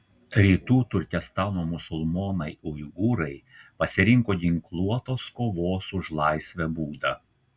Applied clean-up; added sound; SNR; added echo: none; none; none; none.